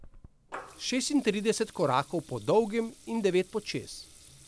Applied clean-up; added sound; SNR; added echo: none; Water tap, faucet / Liquid; 19 dB; none.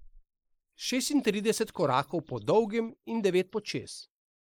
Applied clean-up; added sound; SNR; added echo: neural mask model Resemble Enhance denoiser.